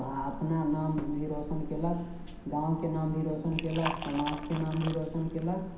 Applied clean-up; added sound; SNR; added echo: none; Liquid; 9 dB; reverberation time 0.5 s.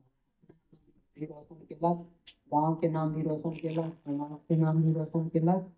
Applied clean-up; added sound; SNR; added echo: neural mask model DeepFilterNet 3.